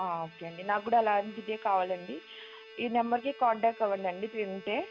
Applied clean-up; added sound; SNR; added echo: none; Bowed string instrument; 19 dB; none.